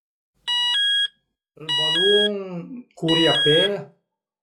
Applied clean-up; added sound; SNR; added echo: classical method log-MMSE.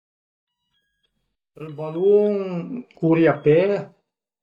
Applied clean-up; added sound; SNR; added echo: neural mask model DeepFilterNet 3.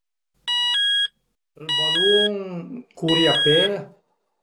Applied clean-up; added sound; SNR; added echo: none; Alarm; -3 dB; none.